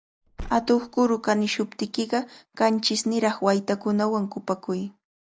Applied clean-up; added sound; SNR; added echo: none; Car; 16 dB; none.